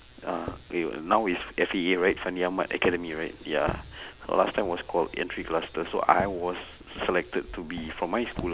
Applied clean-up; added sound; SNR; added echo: none; Walk, footsteps; 15 dB; none.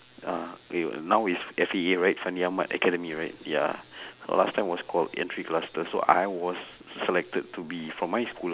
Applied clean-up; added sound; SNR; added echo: none; none; none; none.